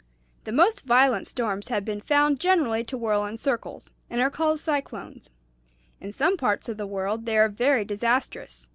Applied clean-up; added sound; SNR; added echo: none; none; none; none.